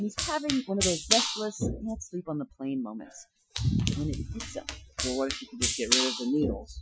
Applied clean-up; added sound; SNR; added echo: classical method Wiener filter.